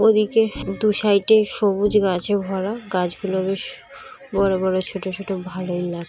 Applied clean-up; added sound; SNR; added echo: none; Bowed string instrument; 18 dB; none.